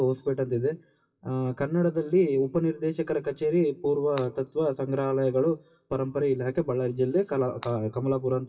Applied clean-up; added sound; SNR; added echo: classical method WPE with log-MMSE.